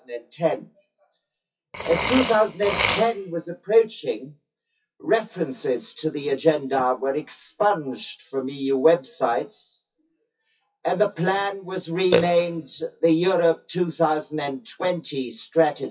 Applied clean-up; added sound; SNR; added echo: classical method WPE with log-MMSE.